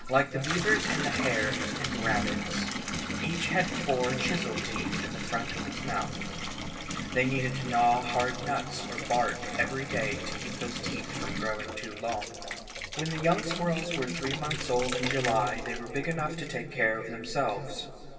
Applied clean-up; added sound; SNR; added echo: none; Bathtub (filling or washing) / Water tap, faucet; 4 dB; reverberation time 2.5 s.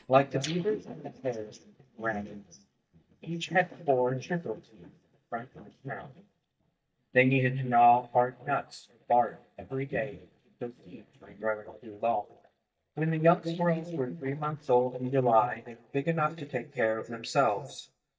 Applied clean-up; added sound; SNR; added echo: neural mask model DeepFilterNet 3.